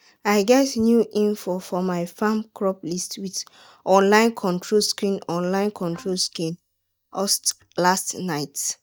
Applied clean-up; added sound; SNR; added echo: neural mask model DeepFilterNet 3.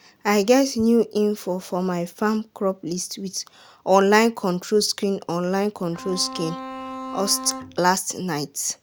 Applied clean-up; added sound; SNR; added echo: none; Bowed string instrument; 11 dB; none.